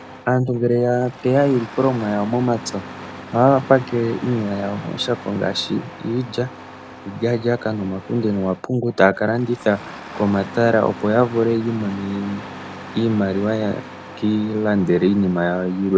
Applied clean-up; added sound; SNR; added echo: none; Engine starting; 15 dB; none.